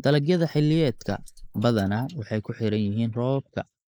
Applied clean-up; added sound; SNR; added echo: neural mask model Resemble Enhance denoiser.